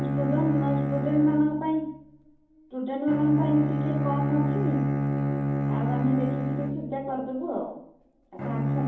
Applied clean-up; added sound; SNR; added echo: none; Bowed string instrument; 0 dB; reverberation time 2.8 s.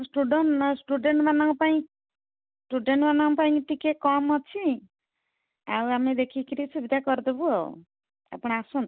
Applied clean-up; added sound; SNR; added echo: none; none; none; none.